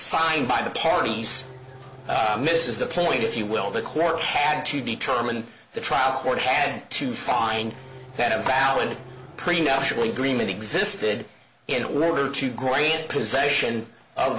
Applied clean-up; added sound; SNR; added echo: none; Race car, auto racing / Engine starting; 18 dB; none.